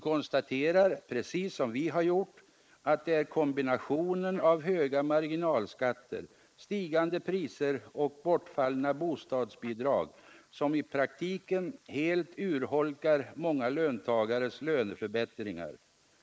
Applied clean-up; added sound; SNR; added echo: neural mask model Resemble Enhance denoiser.